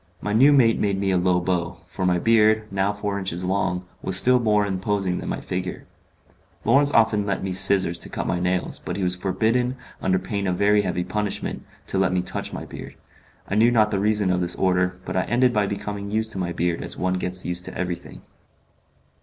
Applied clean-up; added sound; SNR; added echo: none; none; none; none.